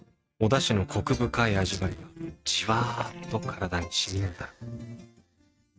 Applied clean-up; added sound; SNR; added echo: neural mask model RNNoise.